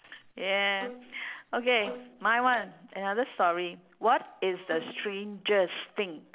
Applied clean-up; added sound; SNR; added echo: none; Bowed string instrument; 14 dB; none.